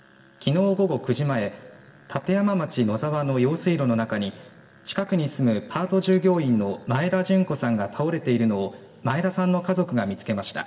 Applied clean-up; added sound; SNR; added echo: none; none; none; reverberation time 1.3 s.